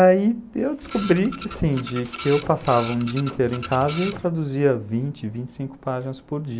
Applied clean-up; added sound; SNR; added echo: none; Printer; 13 dB; none.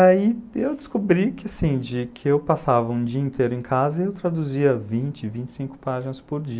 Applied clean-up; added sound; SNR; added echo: none; none; none; none.